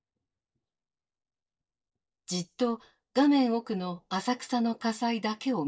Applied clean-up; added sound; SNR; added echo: neural mask model DeepFilterNet 3.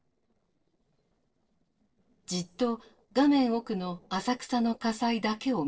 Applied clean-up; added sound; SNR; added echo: neural separator model SepFormer DNS4.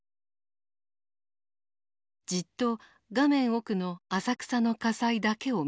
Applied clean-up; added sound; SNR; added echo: none; none; none; none.